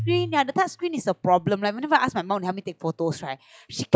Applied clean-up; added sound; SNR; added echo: classical method log-MMSE.